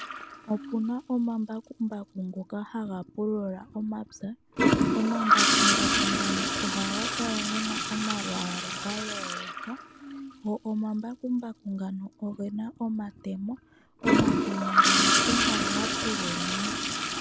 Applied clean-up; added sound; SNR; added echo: none; Toilet flush / Gurgling; -4 dB; none.